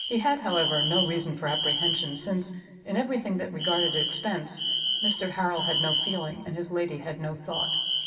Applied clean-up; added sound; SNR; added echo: none; Alarm; 1 dB; reverberation time 1.8 s.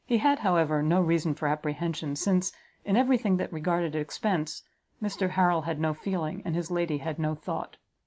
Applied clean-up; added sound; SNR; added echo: none; none; none; none.